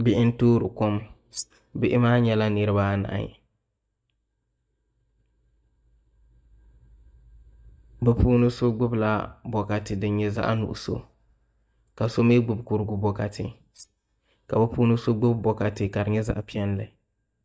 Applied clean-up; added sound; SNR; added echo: neural mask model DeepFilterNet 3.